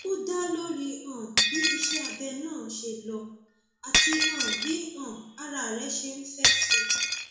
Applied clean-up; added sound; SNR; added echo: none; Shatter; -4 dB; reverberation time 0.6 s.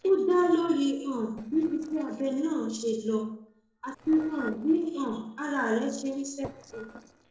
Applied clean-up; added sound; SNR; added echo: neural separator model SepFormer DNS4.